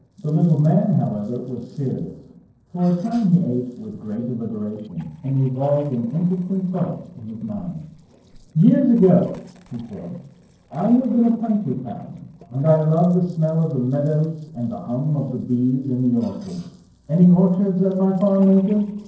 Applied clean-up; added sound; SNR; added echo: neural separator model SepFormer DNS4.